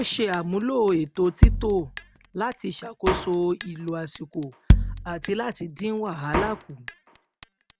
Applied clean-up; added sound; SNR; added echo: none; Drum kit; -1 dB; none.